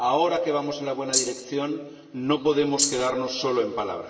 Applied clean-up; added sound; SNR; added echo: none; Rattle (instrument); -1 dB; reverberation time 1.4 s.